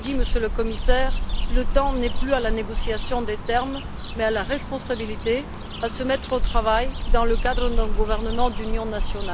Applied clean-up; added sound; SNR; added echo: none; Cricket / Bird; -3 dB; none.